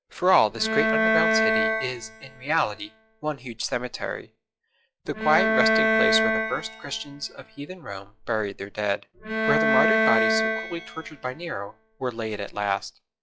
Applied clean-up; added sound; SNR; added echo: classical method log-MMSE.